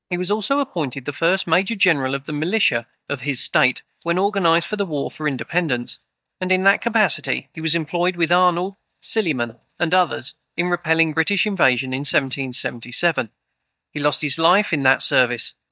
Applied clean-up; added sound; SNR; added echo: neural mask model DeepFilterNet 3.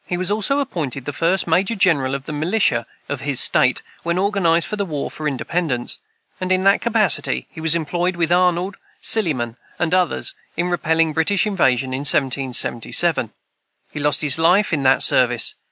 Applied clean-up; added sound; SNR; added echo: none; none; none; none.